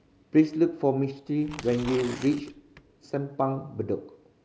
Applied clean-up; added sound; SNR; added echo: none; Tearing; 15 dB; none.